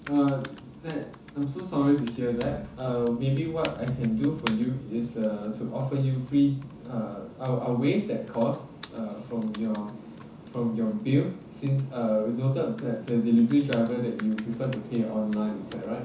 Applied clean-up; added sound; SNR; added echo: none; Computer keyboard; 17 dB; reverberation time 0.9 s.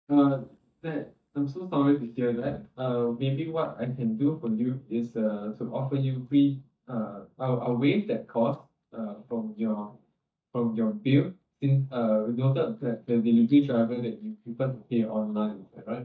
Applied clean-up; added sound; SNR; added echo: neural mask model DeepFilterNet 3.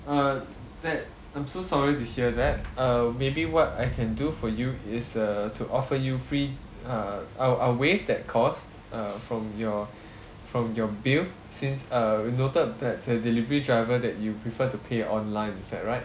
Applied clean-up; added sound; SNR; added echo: none; none; none; none.